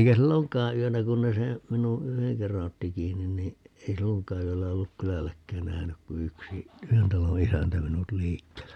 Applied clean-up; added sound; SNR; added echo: none; none; none; none.